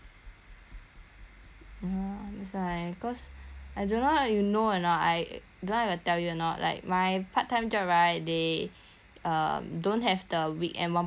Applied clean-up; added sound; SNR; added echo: none; none; none; none.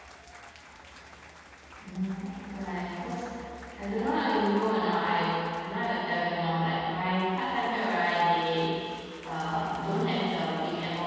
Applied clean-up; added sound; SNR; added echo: none; Applause / Crowd / Cheering; 19 dB; reverberation time 2.1 s.